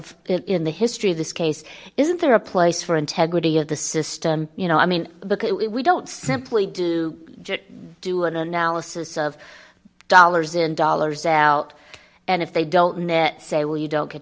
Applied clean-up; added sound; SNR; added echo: none; none; none; none.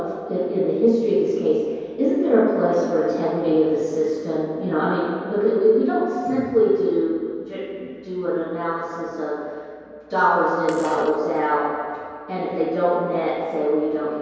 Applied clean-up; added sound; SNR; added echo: none; Fart; 20 dB; reverberation time 2.2 s.